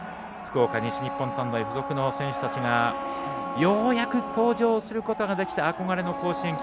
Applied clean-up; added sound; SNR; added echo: none; Wind instrument, woodwind instrument; 8 dB; none.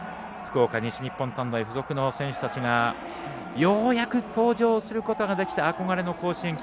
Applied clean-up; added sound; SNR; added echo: none; none; none; none.